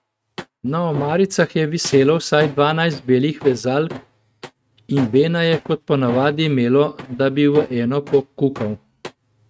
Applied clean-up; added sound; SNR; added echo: neural mask model RNNoise.